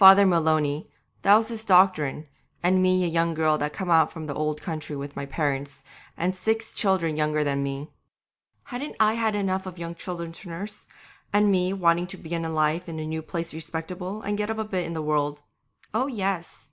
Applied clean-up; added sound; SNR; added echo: none; none; none; none.